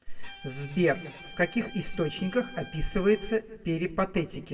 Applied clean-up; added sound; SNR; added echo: none; Bowed string instrument; 18 dB; reverberation time 1.2 s.